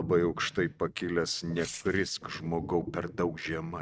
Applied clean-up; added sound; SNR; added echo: neural mask model RNNoise.